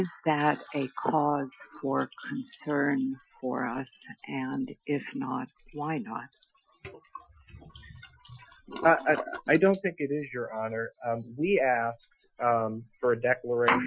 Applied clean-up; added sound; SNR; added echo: classical method Wiener filter.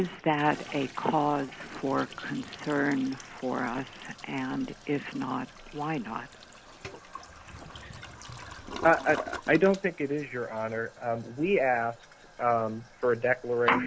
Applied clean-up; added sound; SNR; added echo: none; Toilet flush; 16 dB; none.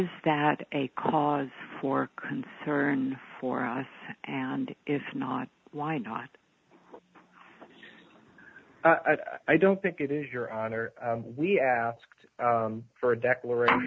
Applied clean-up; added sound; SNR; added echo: none; none; none; none.